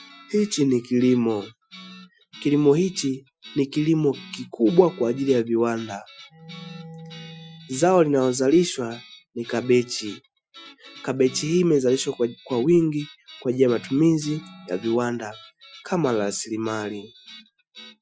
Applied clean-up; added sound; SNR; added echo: classical method Wiener filter.